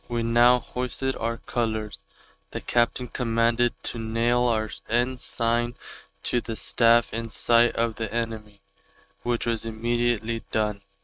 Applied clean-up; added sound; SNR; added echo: neural mask model RNNoise.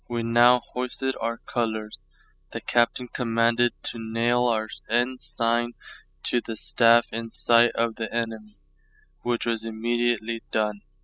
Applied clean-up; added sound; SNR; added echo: classical method spectral subtraction.